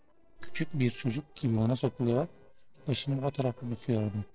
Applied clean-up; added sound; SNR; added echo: neural separator model SepFormer DNS4.